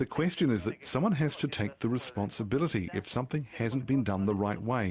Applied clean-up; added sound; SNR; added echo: none; none; none; none.